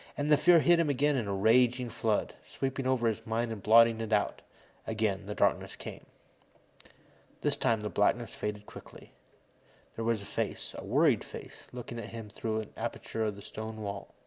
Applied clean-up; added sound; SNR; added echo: none; none; none; none.